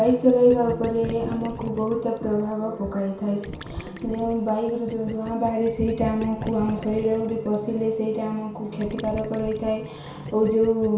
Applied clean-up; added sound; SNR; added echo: none; Gurgling; 15 dB; reverberation time 0.6 s.